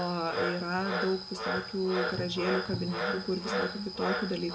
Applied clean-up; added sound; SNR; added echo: none; Frog; 3 dB; reverberation time 0.2 s.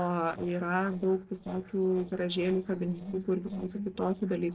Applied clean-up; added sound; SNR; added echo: neural separator model SepFormer DNS4.